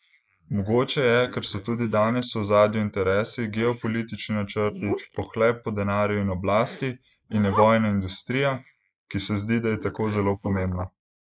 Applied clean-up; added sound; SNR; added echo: neural mask model Resemble Enhance denoiser.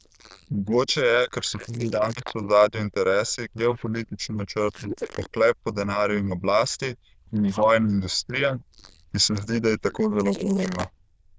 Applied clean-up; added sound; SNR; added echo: neural diffusion model UNIVERSE++.